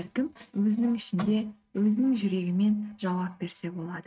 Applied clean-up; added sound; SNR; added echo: neural mask model RNNoise.